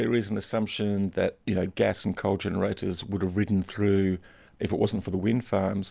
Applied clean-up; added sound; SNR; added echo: none; none; none; none.